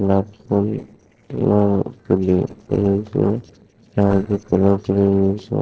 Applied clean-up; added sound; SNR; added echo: neural separator model SepFormer DNS4.